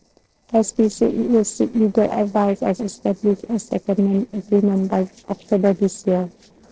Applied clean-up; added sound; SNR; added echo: neural separator model SepFormer DNS4.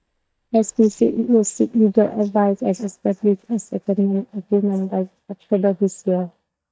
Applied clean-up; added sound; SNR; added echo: neural mask model DeepFilterNet 3.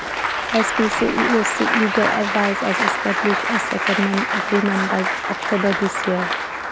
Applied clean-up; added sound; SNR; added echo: none; Applause; 0 dB; none.